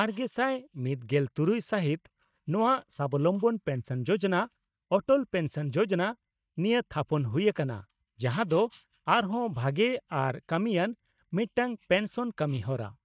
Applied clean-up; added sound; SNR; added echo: neural mask model DeepFilterNet 3.